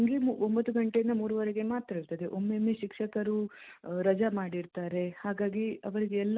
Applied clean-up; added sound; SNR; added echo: none; none; none; none.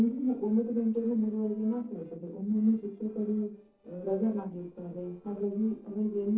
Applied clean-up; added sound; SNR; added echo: neural separator model SepFormer DNS4.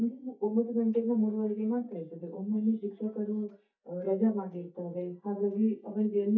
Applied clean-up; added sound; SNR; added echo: neural mask model DeepFilterNet 3.